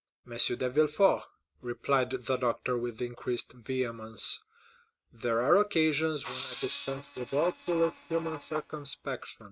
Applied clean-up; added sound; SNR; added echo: neural mask model RNNoise.